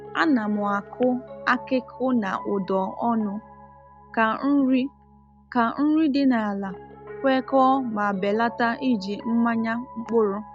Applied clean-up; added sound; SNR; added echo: none; Piano; 18 dB; none.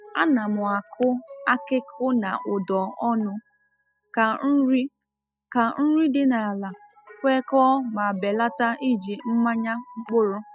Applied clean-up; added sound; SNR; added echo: classical method spectral subtraction.